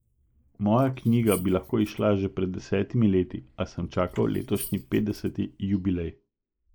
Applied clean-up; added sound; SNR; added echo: neural mask model Resemble Enhance denoiser.